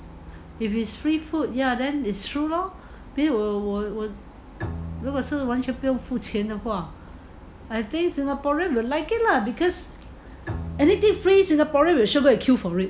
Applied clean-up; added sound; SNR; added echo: none; Bowed string instrument; 17 dB; none.